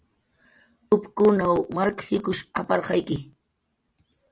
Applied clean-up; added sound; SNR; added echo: none; none; none; none.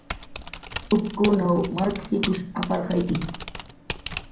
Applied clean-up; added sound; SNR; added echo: none; Typing; 10 dB; reverberation time 0.6 s.